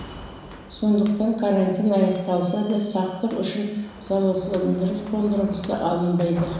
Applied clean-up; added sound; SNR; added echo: none; Walk, footsteps; 18 dB; reverberation time 1.0 s.